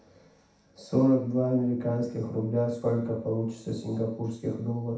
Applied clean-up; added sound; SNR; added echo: none; none; none; reverberation time 0.7 s.